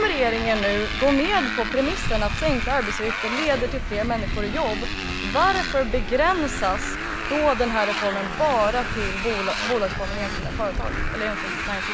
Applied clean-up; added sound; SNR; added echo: none; Motorcycle; 3 dB; none.